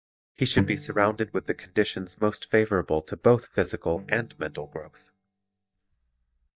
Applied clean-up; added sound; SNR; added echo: neural mask model DeepFilterNet 3.